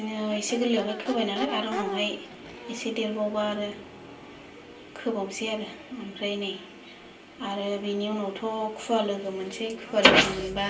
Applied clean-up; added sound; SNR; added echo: none; Crowd / Race car, auto racing / Accelerating, revving, vroom; 13 dB; reverberation time 0.3 s.